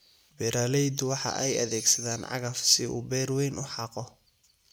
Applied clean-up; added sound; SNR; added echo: none; Bell; 15 dB; none.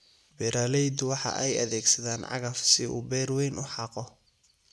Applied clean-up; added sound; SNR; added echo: none; none; none; none.